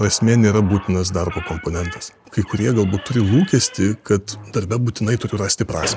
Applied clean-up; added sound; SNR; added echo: none; Squeak / Slam; 17 dB; none.